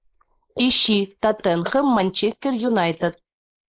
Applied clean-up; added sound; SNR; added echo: neural mask model Resemble Enhance denoiser.